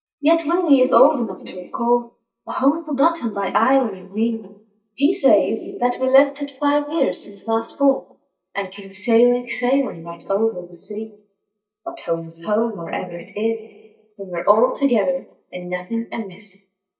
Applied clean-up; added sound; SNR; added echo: neural mask model DeepFilterNet 3.